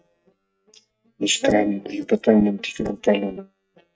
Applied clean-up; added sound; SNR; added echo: neural mask model DeepFilterNet 3.